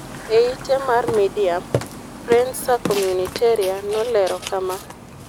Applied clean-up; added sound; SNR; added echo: none; Burping, eructation; 10 dB; none.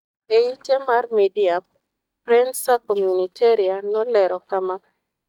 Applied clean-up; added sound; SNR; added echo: neural mask model DeepFilterNet 3.